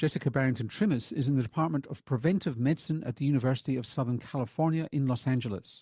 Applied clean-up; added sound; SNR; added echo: none; none; none; none.